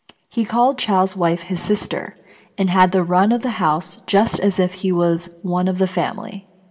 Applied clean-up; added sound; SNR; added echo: none; none; none; reverberation time 0.3 s.